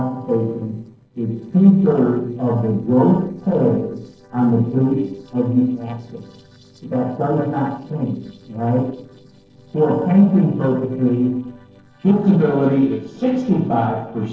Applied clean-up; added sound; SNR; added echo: neural separator model SepFormer DNS4.